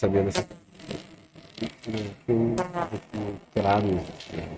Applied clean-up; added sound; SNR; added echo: neural mask model RNNoise.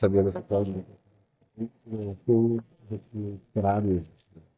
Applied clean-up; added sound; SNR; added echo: neural mask model DeepFilterNet 3.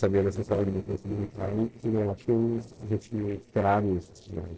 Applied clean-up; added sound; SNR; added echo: neural separator model SepFormer DNS4.